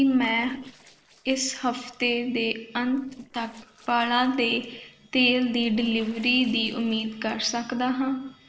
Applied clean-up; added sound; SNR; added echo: neural separator model SepFormer DNS4.